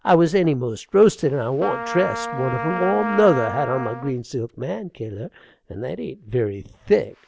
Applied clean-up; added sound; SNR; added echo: none; Trumpet; 11 dB; none.